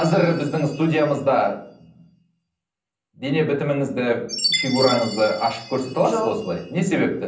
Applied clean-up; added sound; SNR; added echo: none; Chime; 11 dB; reverberation time 0.6 s.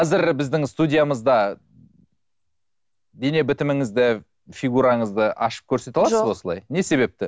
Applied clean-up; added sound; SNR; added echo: none; none; none; none.